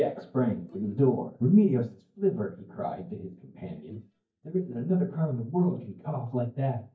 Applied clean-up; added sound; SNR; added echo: neural mask model DeepFilterNet 3.